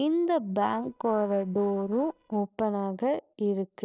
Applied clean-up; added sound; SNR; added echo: neural separator model SepFormer DNS4.